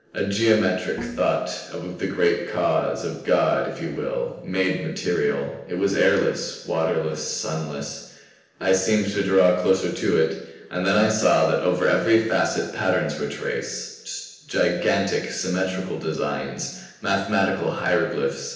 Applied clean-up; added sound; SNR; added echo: neural separator model SepFormer DNS4.